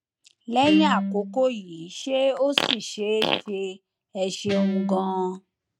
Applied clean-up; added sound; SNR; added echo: neural mask model RNNoise.